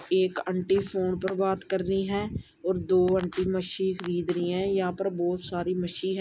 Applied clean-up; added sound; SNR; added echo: none; none; none; none.